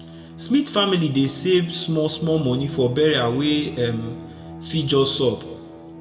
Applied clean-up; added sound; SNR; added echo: none; Bowed string instrument; 15 dB; reverberation time 1.1 s.